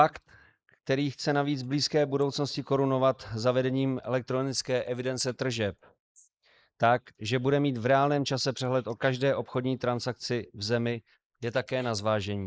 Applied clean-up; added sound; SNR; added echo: neural mask model Resemble Enhance denoiser.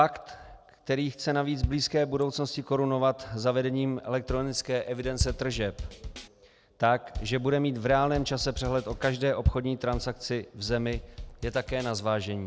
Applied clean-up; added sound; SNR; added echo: none; Bass drum / Snare drum / Drum kit + Bass drum; 9 dB; none.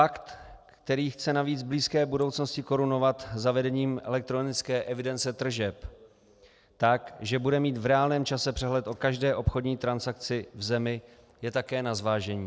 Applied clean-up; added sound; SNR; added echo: none; none; none; none.